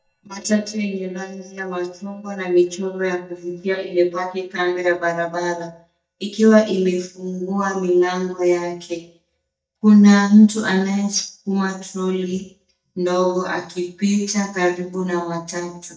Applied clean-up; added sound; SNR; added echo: neural mask model DeepFilterNet 3.